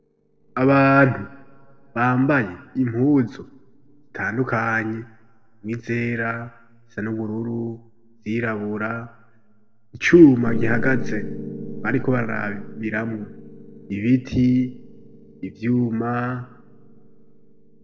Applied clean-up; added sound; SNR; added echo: neural separator model SepFormer DNS4.